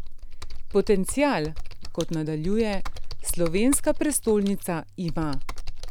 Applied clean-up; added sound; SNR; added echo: none; Computer keyboard; 1 dB; none.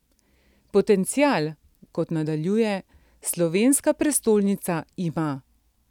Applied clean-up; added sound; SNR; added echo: none; none; none; none.